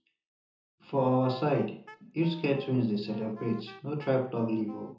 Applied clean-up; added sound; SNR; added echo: none; Wind instrument, woodwind instrument; 18 dB; reverberation time 0.5 s.